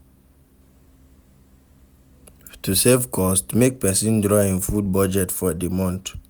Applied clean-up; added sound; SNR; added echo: none; none; none; none.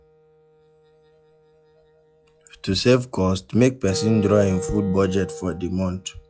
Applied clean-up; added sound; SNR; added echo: classical method log-MMSE.